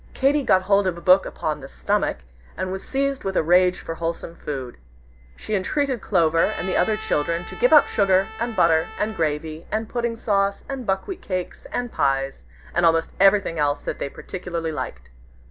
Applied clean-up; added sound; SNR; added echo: none; Trumpet; 14 dB; none.